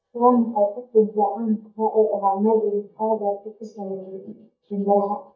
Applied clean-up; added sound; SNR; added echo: neural mask model DeepFilterNet 3.